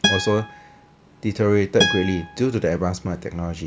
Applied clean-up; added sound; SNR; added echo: none; Acoustic guitar; 4 dB; none.